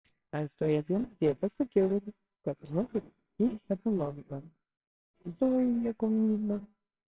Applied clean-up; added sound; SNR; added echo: neural separator model SepFormer WHAMR!.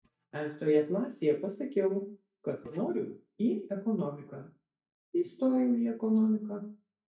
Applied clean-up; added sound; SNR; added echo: neural mask model DeepFilterNet 3.